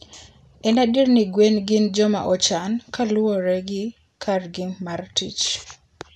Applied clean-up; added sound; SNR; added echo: none; none; none; none.